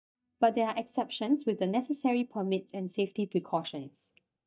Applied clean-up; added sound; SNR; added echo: neural mask model DeepFilterNet 3.